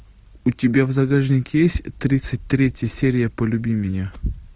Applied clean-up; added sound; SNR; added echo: none; none; none; none.